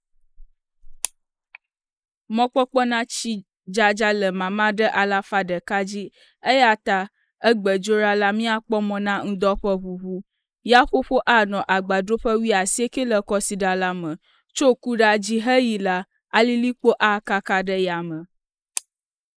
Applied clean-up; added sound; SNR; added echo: neural mask model Resemble Enhance denoiser.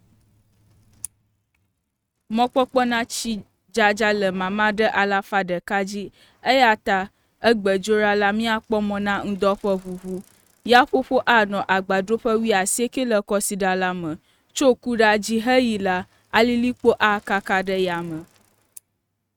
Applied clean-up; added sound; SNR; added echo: neural mask model RNNoise.